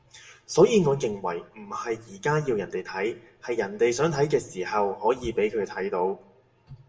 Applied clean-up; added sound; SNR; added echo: none; none; none; reverberation time 0.6 s.